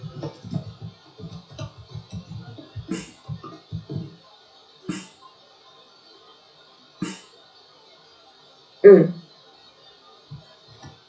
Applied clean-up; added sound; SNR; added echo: classical method WPE with log-MMSE.